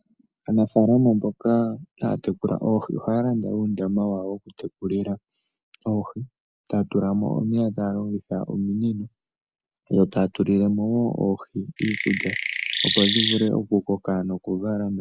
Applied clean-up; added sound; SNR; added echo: none; Chirp, tweet; 1 dB; none.